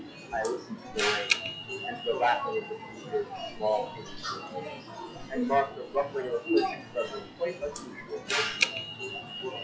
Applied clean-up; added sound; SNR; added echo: classical method log-MMSE.